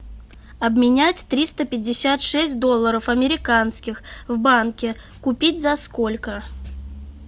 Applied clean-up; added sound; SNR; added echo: none; none; none; none.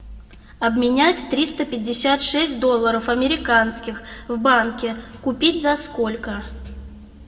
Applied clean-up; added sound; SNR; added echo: none; none; none; reverberation time 1.2 s.